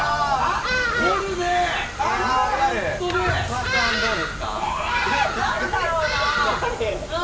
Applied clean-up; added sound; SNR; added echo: none; Bird vocalization, bird call, bird song; 4 dB; reverberation time 0.2 s.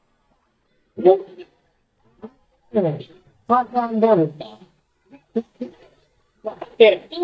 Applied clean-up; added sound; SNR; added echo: neural mask model DeepFilterNet 3.